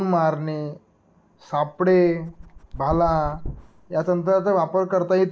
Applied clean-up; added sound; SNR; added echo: none; Dog; 14 dB; none.